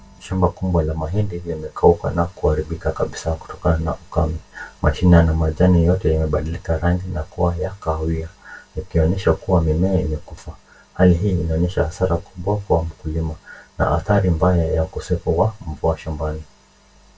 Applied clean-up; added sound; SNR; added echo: none; none; none; reverberation time 0.1 s.